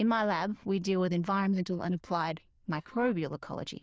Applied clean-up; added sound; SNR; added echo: neural diffusion model UNIVERSE++.